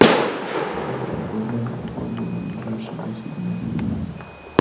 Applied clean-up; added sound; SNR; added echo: none; Fireworks; -5 dB; reverberation time 0.6 s.